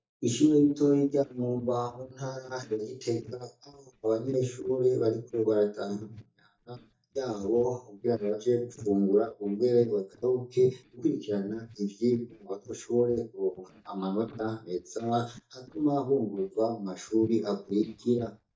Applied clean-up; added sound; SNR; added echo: neural mask model DeepFilterNet 3.